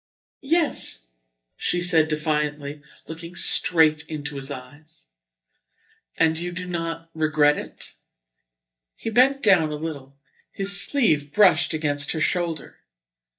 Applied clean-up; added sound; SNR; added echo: neural mask model DeepFilterNet 3.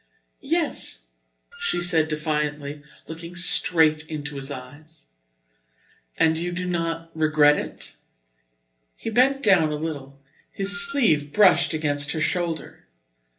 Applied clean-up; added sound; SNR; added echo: none; Wind instrument, woodwind instrument; 12 dB; reverberation time 0.3 s.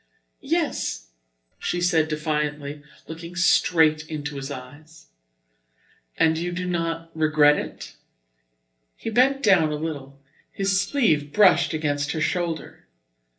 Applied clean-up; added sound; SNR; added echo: neural separator model SepFormer DNS4.